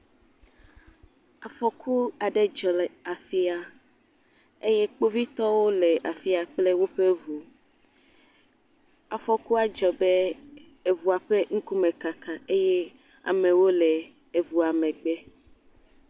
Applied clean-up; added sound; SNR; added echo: none; none; none; none.